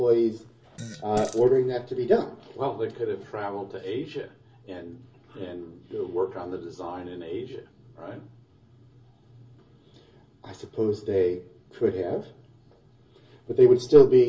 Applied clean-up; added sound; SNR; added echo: none; Fart; 16 dB; reverberation time 0.1 s.